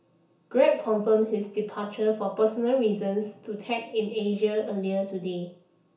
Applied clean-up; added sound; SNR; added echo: none; none; none; reverberation time 0.7 s.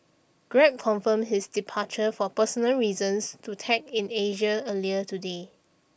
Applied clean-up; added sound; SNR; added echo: none; none; none; none.